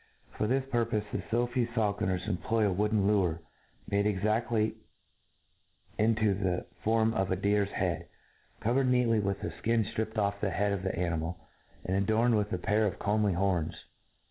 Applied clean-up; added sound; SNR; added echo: none; none; none; none.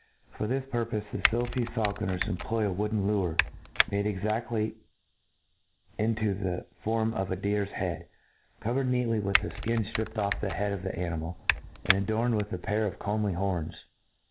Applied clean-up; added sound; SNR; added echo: none; Typing; 3 dB; none.